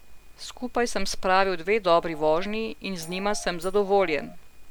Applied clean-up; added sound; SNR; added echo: none; Piano + Tambourine; 20 dB; none.